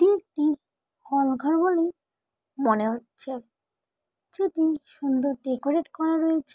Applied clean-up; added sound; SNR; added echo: none; none; none; none.